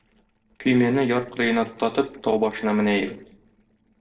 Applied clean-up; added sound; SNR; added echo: neural separator model SepFormer DNS4.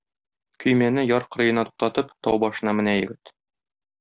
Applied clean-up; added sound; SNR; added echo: none; none; none; none.